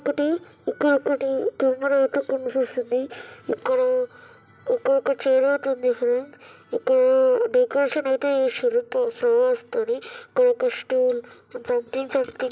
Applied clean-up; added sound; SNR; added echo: none; none; none; none.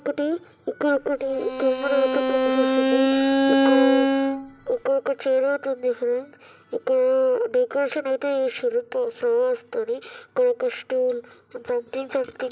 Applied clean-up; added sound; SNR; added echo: none; Bowed string instrument; -3 dB; none.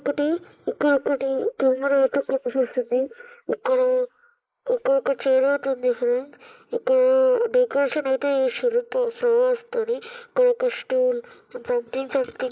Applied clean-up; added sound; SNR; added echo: neural mask model Resemble Enhance denoiser.